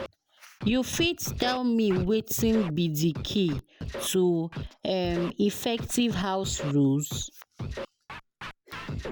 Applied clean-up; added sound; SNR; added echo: none; Scratching (performance technique); 10 dB; none.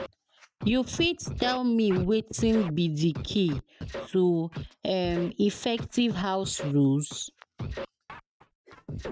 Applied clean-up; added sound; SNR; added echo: neural mask model RNNoise.